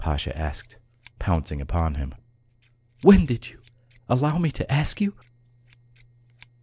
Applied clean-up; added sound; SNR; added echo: neural separator model SepFormer DNS4.